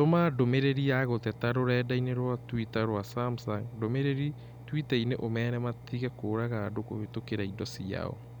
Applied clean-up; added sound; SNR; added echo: none; Engine; 16 dB; none.